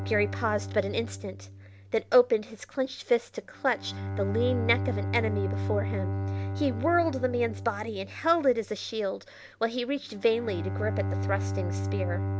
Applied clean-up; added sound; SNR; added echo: none; Bowed string instrument; 4 dB; none.